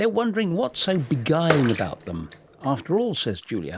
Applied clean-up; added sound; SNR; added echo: none; Bathtub (filling or washing) / Water / Splash, splatter; 10 dB; none.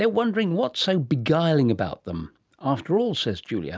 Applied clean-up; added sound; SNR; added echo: none; none; none; none.